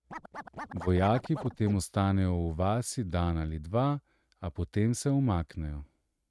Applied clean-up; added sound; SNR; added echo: neural mask model RNNoise.